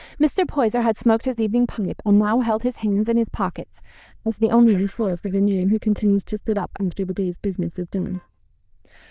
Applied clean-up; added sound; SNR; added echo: neural diffusion model UNIVERSE++.